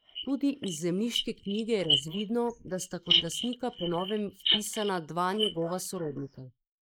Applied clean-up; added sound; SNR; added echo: neural mask model Resemble Enhance denoiser.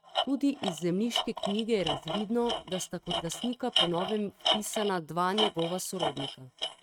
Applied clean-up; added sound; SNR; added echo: neural mask model RNNoise.